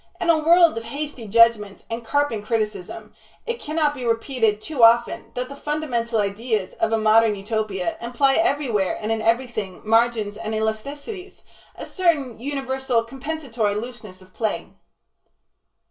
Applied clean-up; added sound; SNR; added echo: none; none; none; reverberation time 0.2 s.